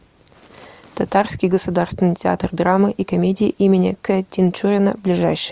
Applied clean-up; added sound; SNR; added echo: none; none; none; none.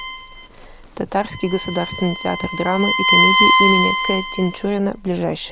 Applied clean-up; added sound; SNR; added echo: none; Bowed string instrument; -2 dB; none.